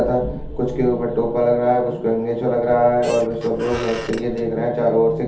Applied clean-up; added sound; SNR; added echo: none; Squeak; 15 dB; reverberation time 0.6 s.